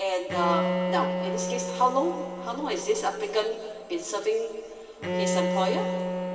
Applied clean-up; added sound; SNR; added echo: none; Bowed string instrument; 2 dB; reverberation time 2.9 s.